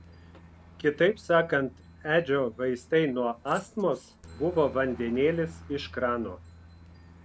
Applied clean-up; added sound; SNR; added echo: none; Aircraft; 20 dB; none.